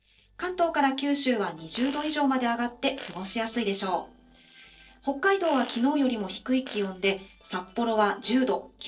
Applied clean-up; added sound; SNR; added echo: neural separator model SepFormer DNS4.